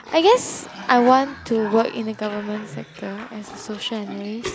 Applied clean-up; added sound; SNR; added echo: none; Cough; 15 dB; none.